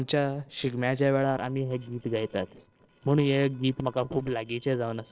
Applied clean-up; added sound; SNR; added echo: neural separator model SepFormer DNS4.